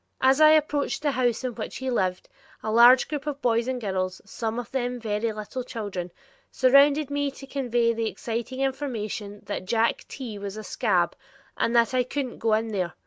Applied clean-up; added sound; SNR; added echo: none; none; none; none.